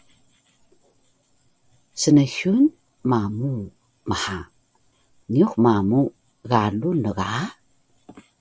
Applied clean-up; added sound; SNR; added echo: none; none; none; none.